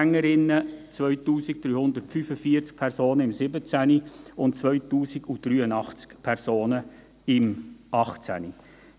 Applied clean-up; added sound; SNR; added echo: none; none; none; none.